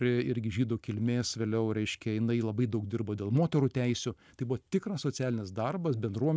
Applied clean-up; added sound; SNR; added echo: none; none; none; none.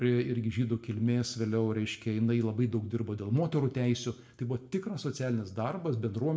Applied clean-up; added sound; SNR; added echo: none; none; none; reverberation time 0.5 s.